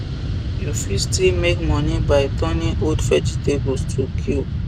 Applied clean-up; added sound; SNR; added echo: none; Fixed-wing aircraft, airplane; -1 dB; none.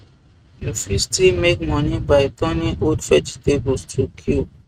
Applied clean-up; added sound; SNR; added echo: neural mask model RNNoise.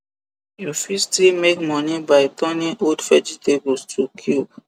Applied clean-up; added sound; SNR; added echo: none; none; none; none.